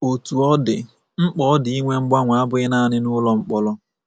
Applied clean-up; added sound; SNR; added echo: none; none; none; none.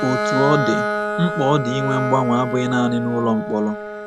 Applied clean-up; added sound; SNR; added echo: none; Bowed string instrument; 4 dB; none.